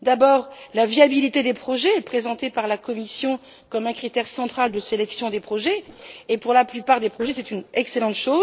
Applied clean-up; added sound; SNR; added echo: neural separator model SepFormer DNS4.